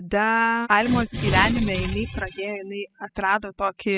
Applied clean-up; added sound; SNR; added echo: classical method spectral subtraction.